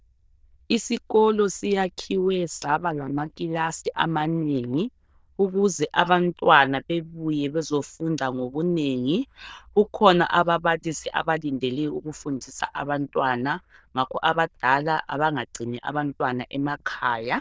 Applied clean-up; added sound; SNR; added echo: neural diffusion model UNIVERSE++.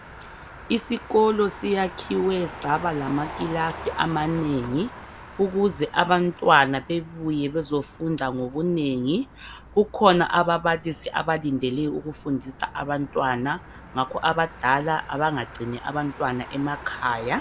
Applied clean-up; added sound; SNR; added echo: none; Motor vehicle (road); 16 dB; none.